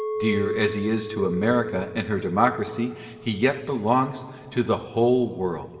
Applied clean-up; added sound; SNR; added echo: none; Chink, clink; 10 dB; reverberation time 2.2 s.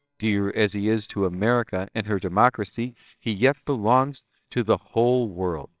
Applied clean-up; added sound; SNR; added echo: neural separator model SepFormer WHAMR!.